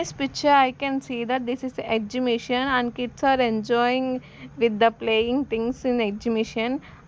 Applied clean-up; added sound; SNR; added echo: none; none; none; none.